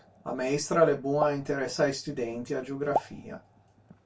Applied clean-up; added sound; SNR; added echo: none; Explosion; 10 dB; reverberation time 0.2 s.